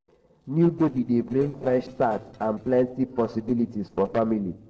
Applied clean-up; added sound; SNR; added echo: neural separator model SepFormer DNS4.